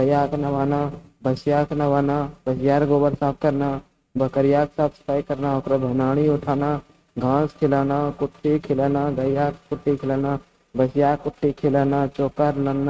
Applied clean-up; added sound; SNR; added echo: neural mask model RNNoise.